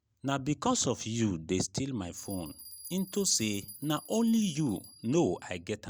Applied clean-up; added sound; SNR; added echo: none; Bell; 18 dB; none.